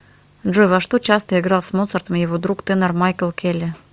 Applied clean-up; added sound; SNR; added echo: none; none; none; none.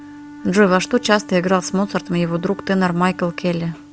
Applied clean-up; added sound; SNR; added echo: none; Wind instrument, woodwind instrument; 18 dB; none.